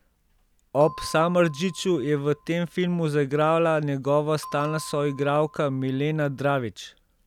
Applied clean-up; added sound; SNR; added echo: none; Bell; 20 dB; none.